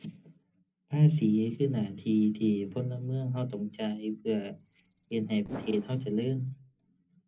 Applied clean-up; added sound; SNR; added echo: neural separator model SepFormer DNS4.